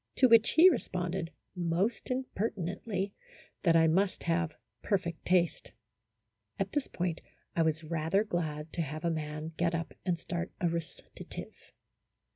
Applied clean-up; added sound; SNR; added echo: none; none; none; none.